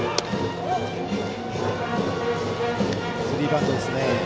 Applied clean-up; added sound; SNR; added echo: none; Wind instrument, woodwind instrument; 15 dB; none.